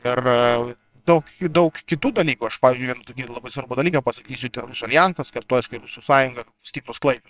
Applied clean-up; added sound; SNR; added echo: neural separator model SepFormer WHAMR!.